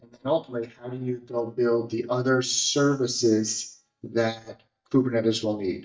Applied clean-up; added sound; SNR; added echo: neural mask model DeepFilterNet 3.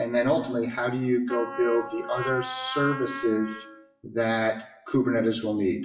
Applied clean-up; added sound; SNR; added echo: classical method WPE with log-MMSE.